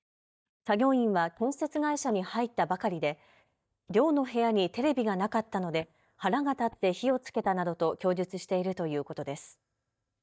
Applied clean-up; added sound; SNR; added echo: neural mask model DeepFilterNet 3.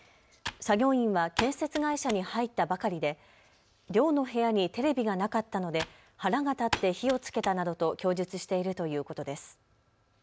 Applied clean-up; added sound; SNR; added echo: none; Computer keyboard; 12 dB; none.